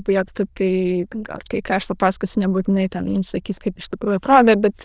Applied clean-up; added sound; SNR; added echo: neural diffusion model UNIVERSE++.